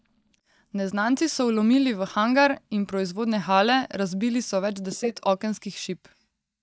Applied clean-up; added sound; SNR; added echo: neural mask model DeepFilterNet 3.